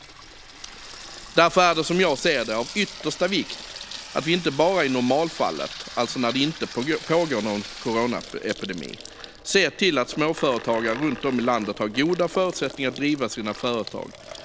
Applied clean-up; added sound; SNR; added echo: none; Sink (filling or washing) / Water tap, faucet; 15 dB; none.